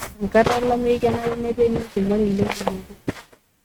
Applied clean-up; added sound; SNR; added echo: neural mask model RNNoise.